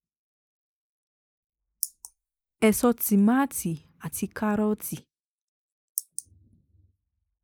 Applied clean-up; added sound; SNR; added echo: neural mask model Resemble Enhance denoiser.